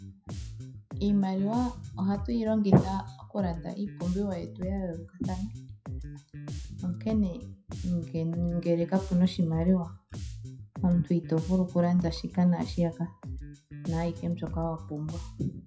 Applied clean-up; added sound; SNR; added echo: classical method WPE with log-MMSE.